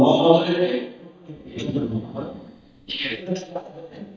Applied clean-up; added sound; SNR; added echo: neural mask model DeepFilterNet 3.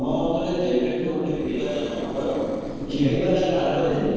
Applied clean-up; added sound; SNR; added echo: neural separator model SepFormer DNS4.